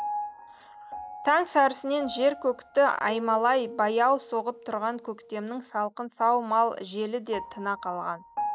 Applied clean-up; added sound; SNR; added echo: none; Piano; 13 dB; none.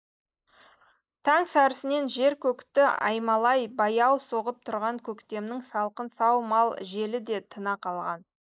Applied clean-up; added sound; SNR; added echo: neural mask model Resemble Enhance denoiser.